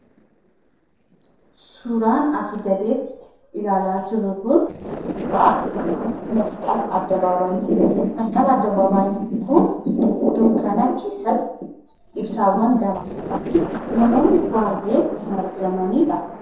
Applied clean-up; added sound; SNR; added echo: neural separator model SepFormer DNS4.